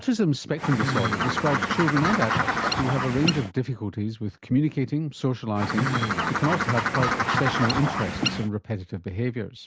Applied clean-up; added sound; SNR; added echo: none; Bird; -1 dB; none.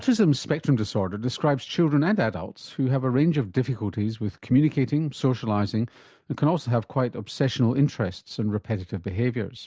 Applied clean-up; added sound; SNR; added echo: none; none; none; none.